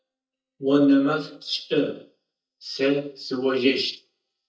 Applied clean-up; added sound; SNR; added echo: neural mask model DeepFilterNet 3.